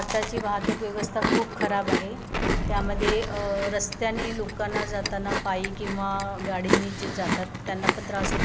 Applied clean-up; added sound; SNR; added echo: none; Explosion + Chewing, mastication; -1 dB; none.